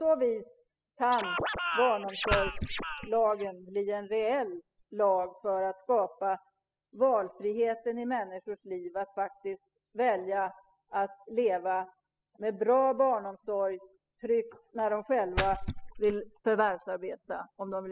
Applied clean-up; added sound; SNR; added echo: classical method spectral subtraction.